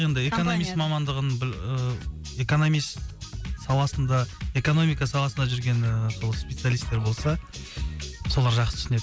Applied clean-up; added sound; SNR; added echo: none; none; none; none.